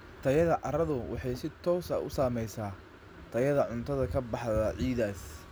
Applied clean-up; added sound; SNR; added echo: none; none; none; none.